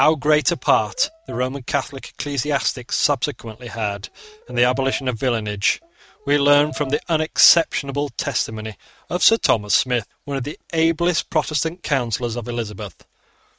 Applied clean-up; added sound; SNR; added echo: neural mask model RNNoise.